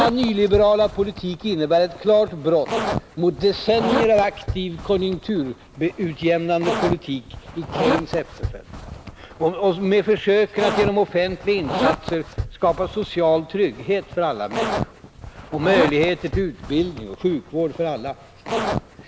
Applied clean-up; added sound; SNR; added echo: none; Zipper (clothing); 7 dB; none.